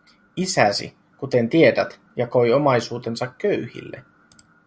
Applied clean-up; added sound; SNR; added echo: none; none; none; none.